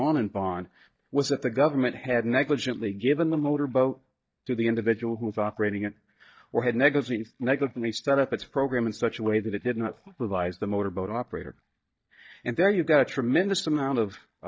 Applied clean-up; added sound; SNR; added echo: neural mask model DeepFilterNet 3.